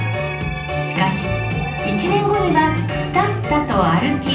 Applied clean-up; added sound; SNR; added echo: none; none; none; reverberation time 0.6 s.